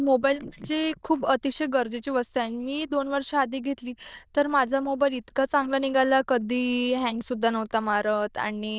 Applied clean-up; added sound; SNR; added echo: neural diffusion model UNIVERSE++.